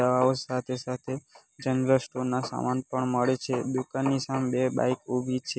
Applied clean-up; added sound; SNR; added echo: none; none; none; none.